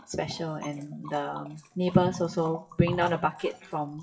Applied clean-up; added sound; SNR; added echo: classical method WPE with log-MMSE.